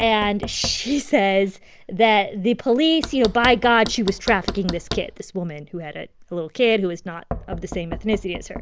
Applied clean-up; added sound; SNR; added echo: none; Knock; 13 dB; none.